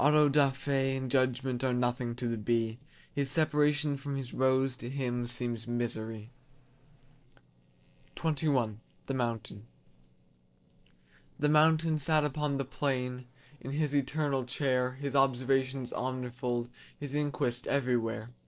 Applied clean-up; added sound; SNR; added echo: neural separator model SepFormer DNS4.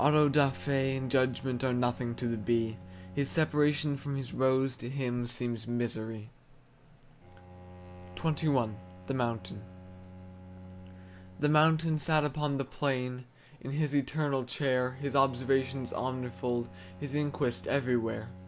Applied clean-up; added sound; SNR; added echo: none; Bowed string instrument; 18 dB; none.